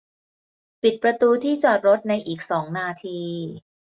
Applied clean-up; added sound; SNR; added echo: none; none; none; none.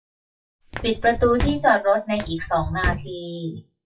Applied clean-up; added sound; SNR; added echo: classical method WPE with log-MMSE.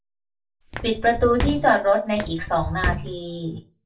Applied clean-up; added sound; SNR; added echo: none; Walk, footsteps; 6 dB; reverberation time 0.2 s.